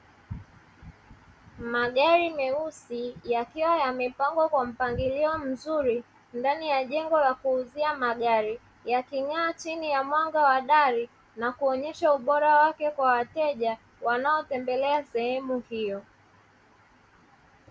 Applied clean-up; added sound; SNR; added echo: none; none; none; none.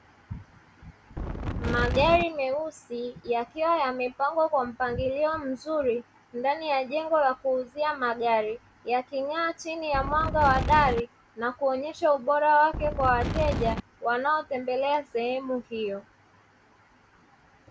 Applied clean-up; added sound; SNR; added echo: none; Wind; 2 dB; none.